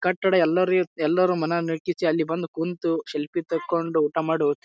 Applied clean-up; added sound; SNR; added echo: none; none; none; none.